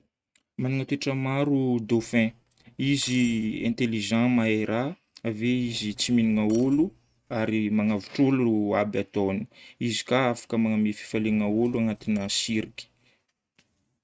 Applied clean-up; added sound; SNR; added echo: neural mask model RNNoise.